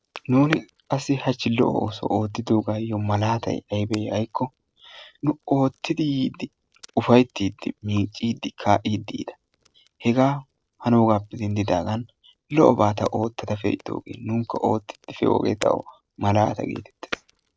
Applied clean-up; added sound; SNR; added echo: neural mask model RNNoise.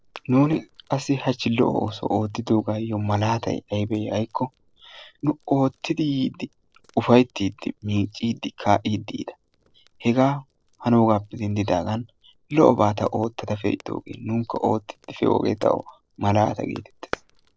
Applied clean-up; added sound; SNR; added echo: neural separator model SepFormer DNS4.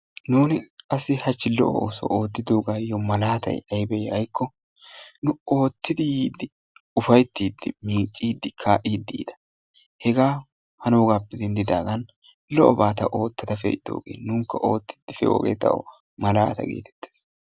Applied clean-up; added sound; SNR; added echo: none; none; none; none.